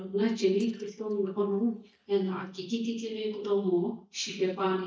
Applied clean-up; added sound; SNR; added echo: neural mask model DeepFilterNet 3.